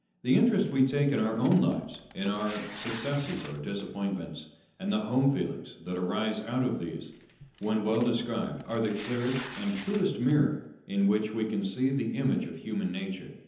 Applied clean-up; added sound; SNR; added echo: none; Tearing; 15 dB; reverberation time 0.9 s.